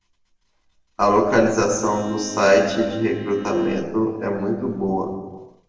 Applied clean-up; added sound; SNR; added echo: none; Bowed string instrument; 17 dB; reverberation time 1.2 s.